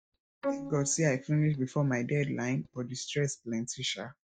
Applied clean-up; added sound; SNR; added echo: neural mask model DeepFilterNet 3.